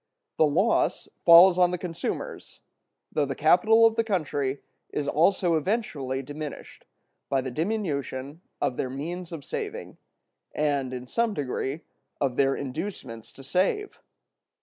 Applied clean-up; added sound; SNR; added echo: neural mask model Resemble Enhance denoiser.